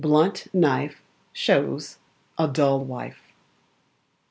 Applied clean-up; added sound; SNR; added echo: none; none; none; none.